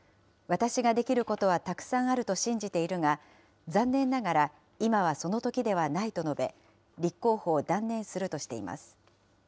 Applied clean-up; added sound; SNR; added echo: none; none; none; none.